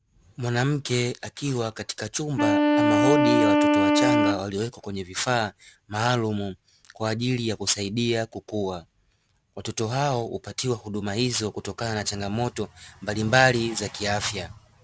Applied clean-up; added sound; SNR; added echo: none; Wind instrument, woodwind instrument; -5 dB; none.